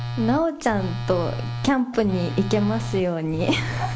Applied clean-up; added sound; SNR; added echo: none; Telephone; 6 dB; none.